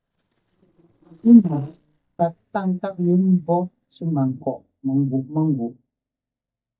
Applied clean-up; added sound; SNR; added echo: neural mask model DeepFilterNet 3.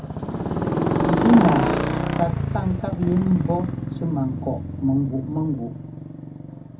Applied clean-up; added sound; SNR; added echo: none; Motorcycle; 1 dB; reverberation time 0.3 s.